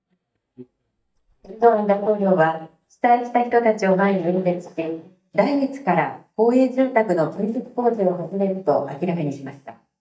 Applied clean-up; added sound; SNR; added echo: neural mask model DeepFilterNet 3.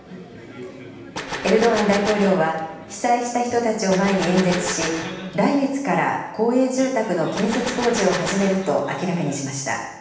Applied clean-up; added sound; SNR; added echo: none; Gunshot, gunfire; 9 dB; reverberation time 0.9 s.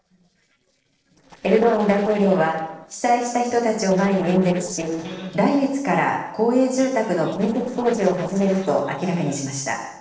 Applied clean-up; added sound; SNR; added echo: neural separator model SepFormer DNS4.